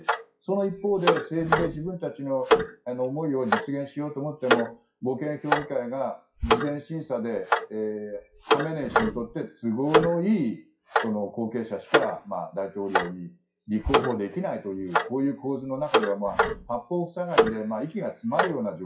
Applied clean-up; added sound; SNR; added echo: classical method WPE with log-MMSE.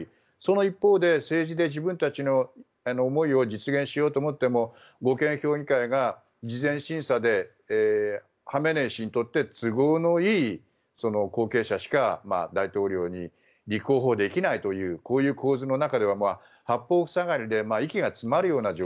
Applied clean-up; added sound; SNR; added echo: none; none; none; none.